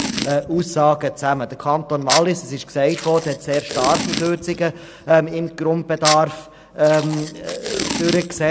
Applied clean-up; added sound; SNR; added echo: none; Packing tape, duct tape; 9 dB; none.